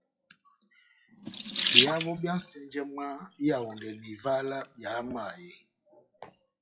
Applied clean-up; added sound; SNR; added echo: classical method WPE with log-MMSE.